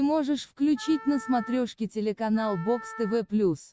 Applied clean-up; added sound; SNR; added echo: none; Wind instrument, woodwind instrument; 17 dB; none.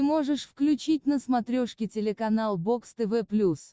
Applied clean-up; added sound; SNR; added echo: none; none; none; none.